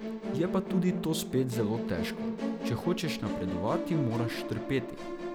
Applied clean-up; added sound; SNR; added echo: none; Musical instrument; 3 dB; none.